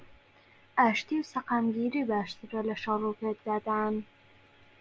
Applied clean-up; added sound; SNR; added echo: none; none; none; none.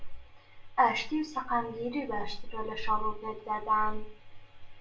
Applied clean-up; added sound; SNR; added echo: none; none; none; reverberation time 0.3 s.